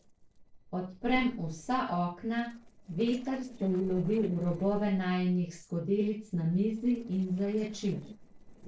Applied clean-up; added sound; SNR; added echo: neural separator model SepFormer DNS4.